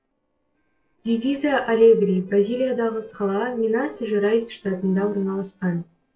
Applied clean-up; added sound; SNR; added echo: neural separator model SepFormer DNS4.